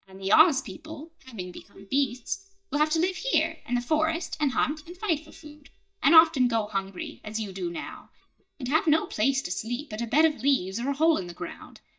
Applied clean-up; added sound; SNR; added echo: neural mask model DeepFilterNet 3.